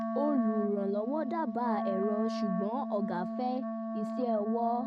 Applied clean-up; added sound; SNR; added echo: neural mask model RNNoise.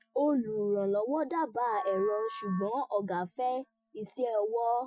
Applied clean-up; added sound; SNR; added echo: classical method Wiener filter.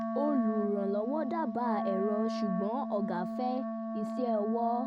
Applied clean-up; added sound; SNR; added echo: none; Wind instrument, woodwind instrument; 2 dB; none.